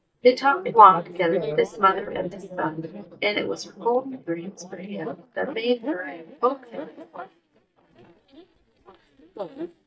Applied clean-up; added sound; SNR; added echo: neural mask model DeepFilterNet 3.